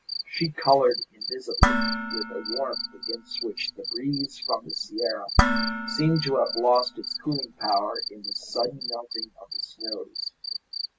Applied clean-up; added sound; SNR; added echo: none; Dishes, pots, and pans + Cricket; 1 dB; none.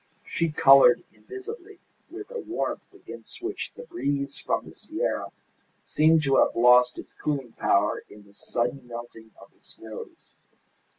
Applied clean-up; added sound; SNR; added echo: none; none; none; none.